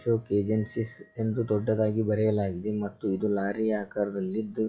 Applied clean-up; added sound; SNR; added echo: classical method log-MMSE.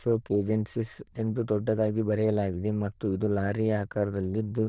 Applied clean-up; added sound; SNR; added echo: neural diffusion model UNIVERSE++.